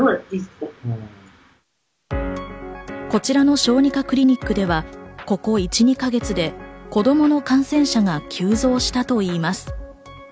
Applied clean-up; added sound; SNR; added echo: none; none; none; none.